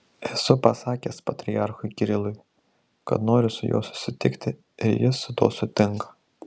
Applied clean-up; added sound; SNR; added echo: none; none; none; none.